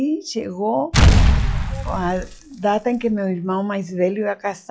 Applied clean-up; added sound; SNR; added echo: classical method log-MMSE.